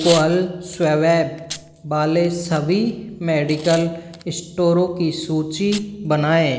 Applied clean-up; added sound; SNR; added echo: none; Packing tape, duct tape / Tearing; 17 dB; none.